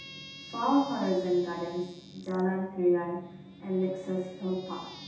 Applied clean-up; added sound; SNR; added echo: none; Squeak; 20 dB; reverberation time 0.9 s.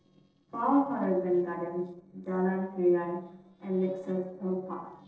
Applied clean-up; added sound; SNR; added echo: neural separator model SepFormer DNS4.